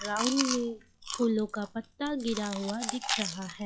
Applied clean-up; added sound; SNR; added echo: classical method log-MMSE.